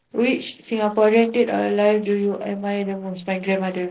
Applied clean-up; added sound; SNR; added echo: neural separator model SepFormer DNS4.